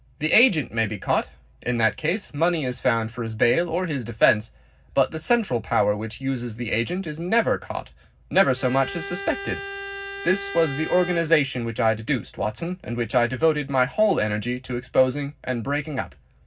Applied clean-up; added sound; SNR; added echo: none; Bowed string instrument; 10 dB; reverberation time 0.4 s.